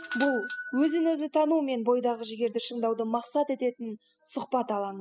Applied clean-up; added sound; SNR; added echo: classical method spectral subtraction.